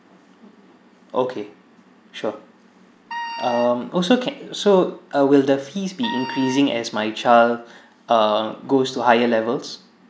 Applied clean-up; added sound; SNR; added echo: none; Wind instrument, woodwind instrument; 11 dB; none.